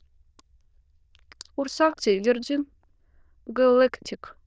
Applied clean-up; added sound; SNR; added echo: neural diffusion model UNIVERSE++.